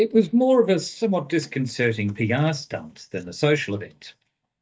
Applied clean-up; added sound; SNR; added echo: neural mask model DeepFilterNet 3.